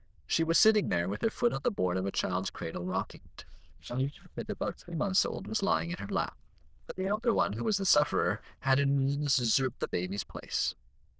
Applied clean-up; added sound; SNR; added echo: neural diffusion model UNIVERSE++.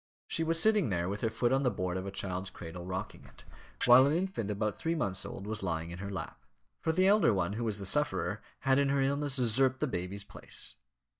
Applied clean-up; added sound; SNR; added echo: neural mask model DeepFilterNet 3.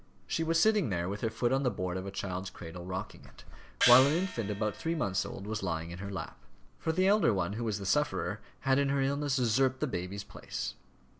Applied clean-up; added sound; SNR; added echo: none; Gong; 5 dB; none.